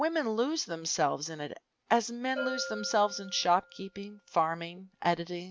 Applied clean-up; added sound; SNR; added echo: neural mask model RNNoise.